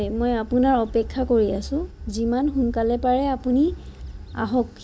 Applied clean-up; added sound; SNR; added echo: none; Bird; 12 dB; none.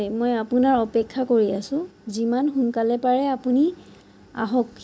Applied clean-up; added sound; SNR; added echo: none; none; none; none.